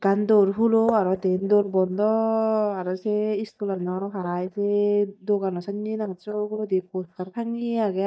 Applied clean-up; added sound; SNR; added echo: neural mask model DeepFilterNet 3.